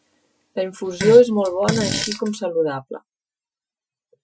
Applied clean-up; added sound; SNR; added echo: classical method Wiener filter.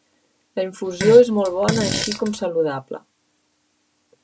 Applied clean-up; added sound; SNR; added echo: none; Fart; 6 dB; none.